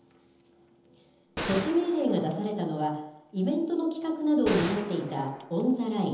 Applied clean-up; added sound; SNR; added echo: none; Gunshot, gunfire; 10 dB; reverberation time 0.9 s.